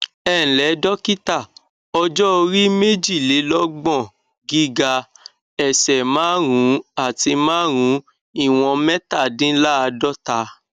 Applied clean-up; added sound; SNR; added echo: none; none; none; none.